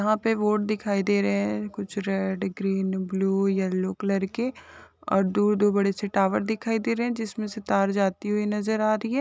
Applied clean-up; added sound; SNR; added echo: none; none; none; none.